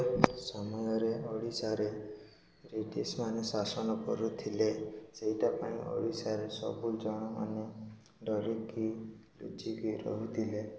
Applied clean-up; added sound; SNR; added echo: none; none; none; none.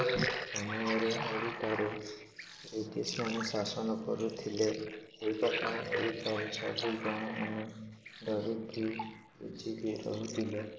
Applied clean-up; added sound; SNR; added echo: neural mask model Resemble Enhance denoiser.